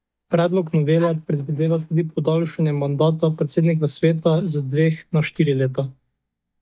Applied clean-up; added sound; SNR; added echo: neural mask model DeepFilterNet 3.